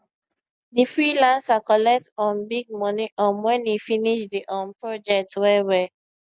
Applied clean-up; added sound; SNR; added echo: none; none; none; none.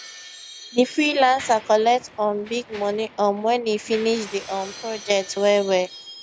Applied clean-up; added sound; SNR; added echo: none; Mechanisms + Shatter; 18 dB; none.